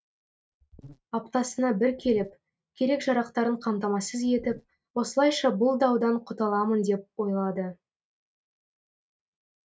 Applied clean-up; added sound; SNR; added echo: neural mask model RNNoise.